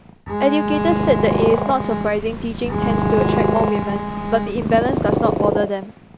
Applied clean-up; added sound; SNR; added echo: none; Purr + Bowed string instrument; 0 dB; none.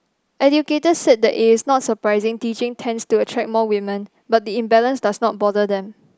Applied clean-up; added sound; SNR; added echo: none; none; none; none.